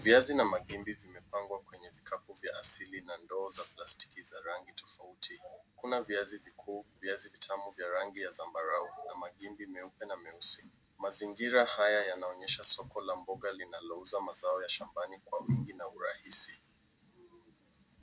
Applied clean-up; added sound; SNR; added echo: none; none; none; none.